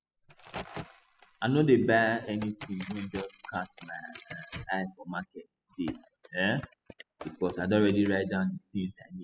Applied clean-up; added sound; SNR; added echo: classical method spectral subtraction.